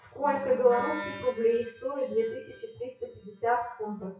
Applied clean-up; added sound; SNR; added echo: classical method WPE with log-MMSE.